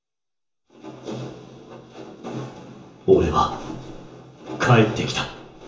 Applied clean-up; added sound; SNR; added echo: none; none; none; reverberation time 0.7 s.